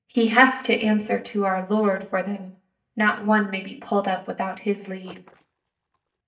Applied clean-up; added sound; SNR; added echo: neural mask model DeepFilterNet 3.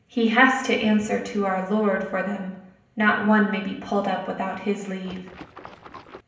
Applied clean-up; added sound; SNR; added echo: none; Water / Splash, splatter; 18 dB; reverberation time 0.8 s.